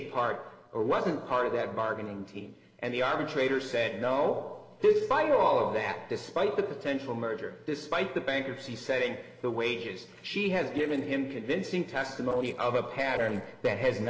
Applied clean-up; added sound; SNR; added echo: neural separator model SepFormer DNS4.